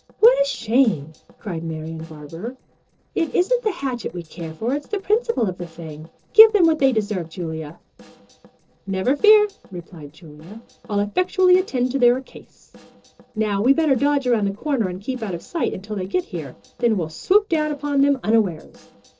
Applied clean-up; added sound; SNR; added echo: neural separator model SepFormer DNS4.